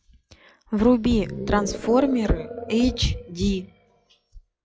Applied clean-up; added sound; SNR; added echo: classical method log-MMSE.